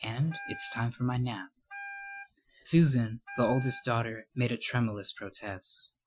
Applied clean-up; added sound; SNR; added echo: classical method Wiener filter.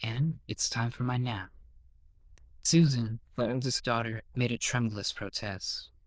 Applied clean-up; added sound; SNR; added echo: neural diffusion model UNIVERSE++.